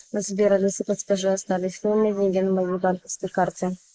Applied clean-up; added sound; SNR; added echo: neural mask model Resemble Enhance denoiser.